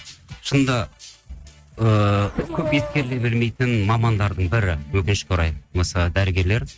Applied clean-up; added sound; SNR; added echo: neural mask model RNNoise.